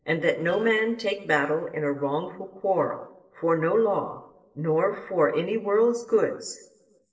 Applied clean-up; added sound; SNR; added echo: neural separator model SepFormer DNS4.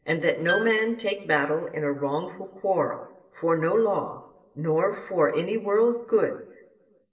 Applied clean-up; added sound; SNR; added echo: none; Piano; 10 dB; reverberation time 0.7 s.